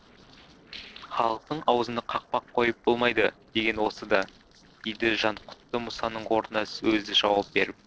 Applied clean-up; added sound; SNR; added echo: neural separator model SepFormer DNS4.